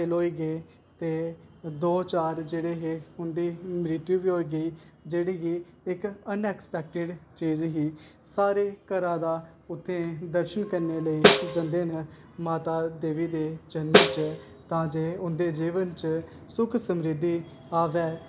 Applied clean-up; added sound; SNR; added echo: none; Snare drum; -4 dB; none.